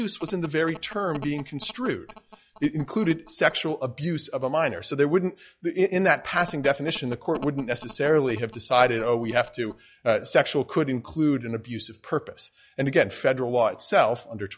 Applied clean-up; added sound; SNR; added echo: classical method log-MMSE.